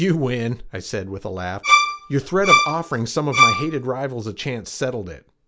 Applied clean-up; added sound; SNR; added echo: none; Bowed string instrument; -5 dB; none.